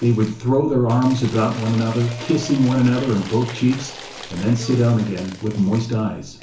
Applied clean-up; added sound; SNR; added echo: none; Applause / Crowd / Cheering; 17 dB; reverberation time 0.7 s.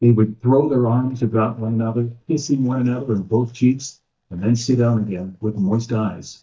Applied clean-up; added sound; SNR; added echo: neural mask model DeepFilterNet 3.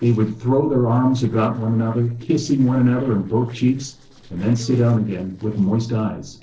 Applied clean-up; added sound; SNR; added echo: neural separator model SepFormer DNS4.